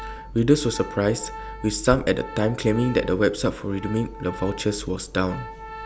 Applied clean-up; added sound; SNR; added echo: none; Organ; 16 dB; none.